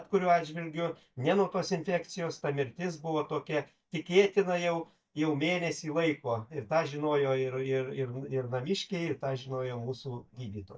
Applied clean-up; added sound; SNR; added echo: neural mask model DeepFilterNet 3.